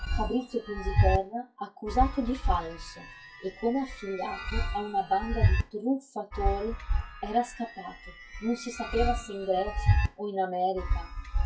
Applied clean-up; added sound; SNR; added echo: classical method WPE with log-MMSE.